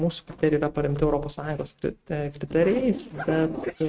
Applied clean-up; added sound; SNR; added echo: neural mask model RNNoise.